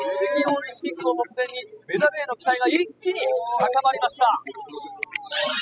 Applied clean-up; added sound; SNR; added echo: classical method spectral subtraction.